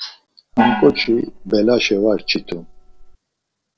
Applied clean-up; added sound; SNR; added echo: neural separator model SepFormer DNS4.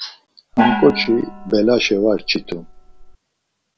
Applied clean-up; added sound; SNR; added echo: none; Gong; 5 dB; none.